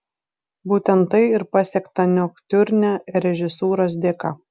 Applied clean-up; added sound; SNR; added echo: none; none; none; none.